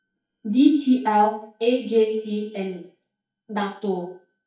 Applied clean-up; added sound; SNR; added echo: neural mask model DeepFilterNet 3.